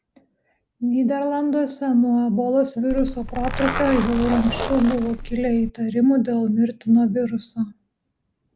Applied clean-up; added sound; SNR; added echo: none; Zipper (clothing); 6 dB; none.